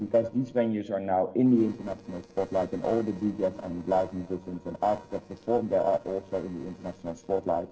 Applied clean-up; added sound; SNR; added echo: neural separator model SepFormer DNS4.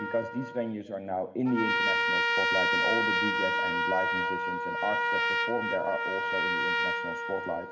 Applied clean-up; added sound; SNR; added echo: none; Trumpet; -4 dB; reverberation time 1.8 s.